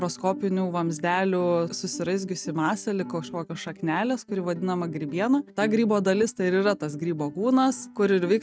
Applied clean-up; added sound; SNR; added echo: neural mask model RNNoise.